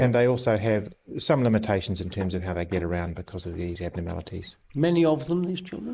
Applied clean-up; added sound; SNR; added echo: neural mask model Resemble Enhance denoiser.